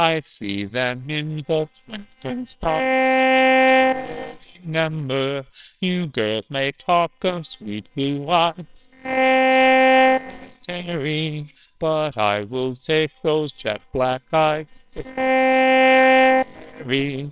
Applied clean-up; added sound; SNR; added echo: neural separator model SepFormer WHAMR!.